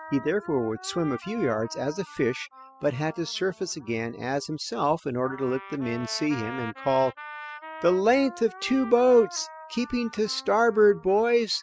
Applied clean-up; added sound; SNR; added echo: classical method spectral subtraction.